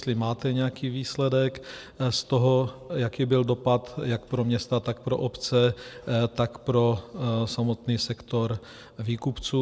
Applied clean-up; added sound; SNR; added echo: none; none; none; none.